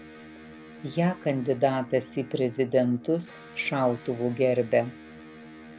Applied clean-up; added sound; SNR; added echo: none; Electric guitar; 18 dB; none.